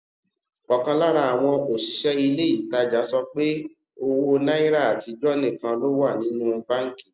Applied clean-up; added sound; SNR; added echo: none; none; none; none.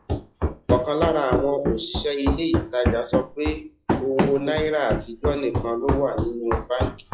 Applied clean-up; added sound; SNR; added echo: classical method WPE with log-MMSE.